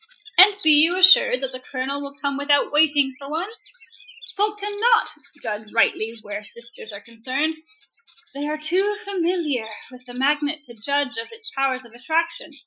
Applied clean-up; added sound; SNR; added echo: classical method Wiener filter.